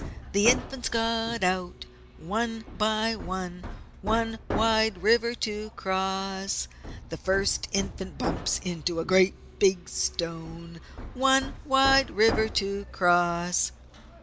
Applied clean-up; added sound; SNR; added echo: none; Hammer; 11 dB; none.